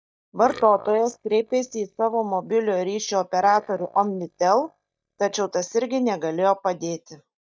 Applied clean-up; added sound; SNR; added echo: neural mask model DeepFilterNet 3.